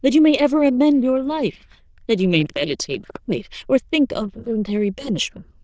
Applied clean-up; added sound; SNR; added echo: neural diffusion model UNIVERSE++.